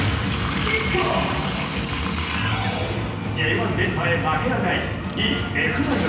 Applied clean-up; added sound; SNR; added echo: none; Water tap, faucet; 6 dB; reverberation time 0.9 s.